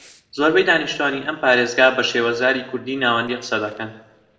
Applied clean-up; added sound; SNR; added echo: neural separator model SepFormer DNS4.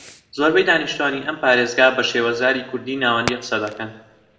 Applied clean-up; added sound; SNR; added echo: none; Fireworks; 18 dB; reverberation time 0.9 s.